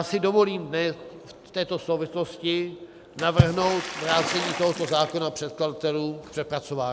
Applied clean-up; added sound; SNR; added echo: none; Water / Splash, splatter; 6 dB; none.